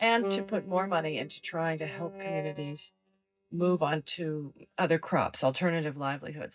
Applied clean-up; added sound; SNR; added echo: neural mask model DeepFilterNet 3.